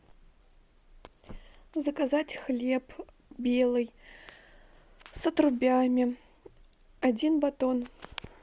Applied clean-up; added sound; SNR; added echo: none; none; none; none.